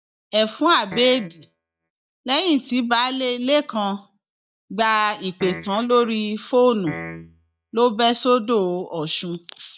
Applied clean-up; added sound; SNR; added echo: neural mask model DeepFilterNet 3.